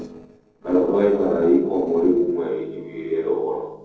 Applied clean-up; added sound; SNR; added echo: neural separator model SepFormer DNS4.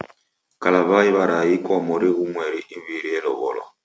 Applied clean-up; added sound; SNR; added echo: none; none; none; none.